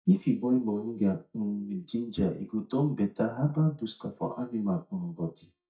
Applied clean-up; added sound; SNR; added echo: neural mask model DeepFilterNet 3.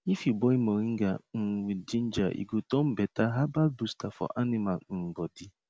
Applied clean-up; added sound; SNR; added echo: none; none; none; none.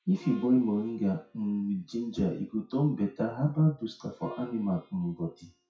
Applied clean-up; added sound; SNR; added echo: classical method WPE with log-MMSE.